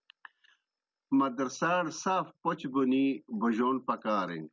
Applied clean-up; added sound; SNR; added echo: none; none; none; none.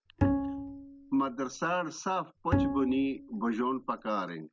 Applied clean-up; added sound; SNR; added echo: none; Bowed string instrument; 1 dB; none.